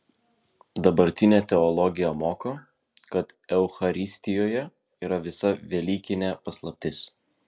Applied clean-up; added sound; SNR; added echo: none; none; none; none.